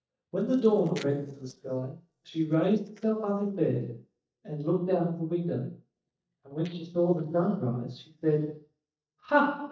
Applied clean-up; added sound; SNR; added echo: neural mask model DeepFilterNet 3.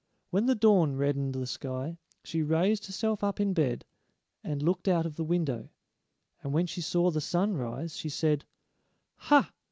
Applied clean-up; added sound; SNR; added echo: none; none; none; none.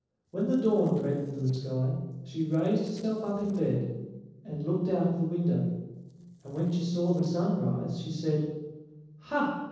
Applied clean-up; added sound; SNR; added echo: neural separator model SepFormer DNS4.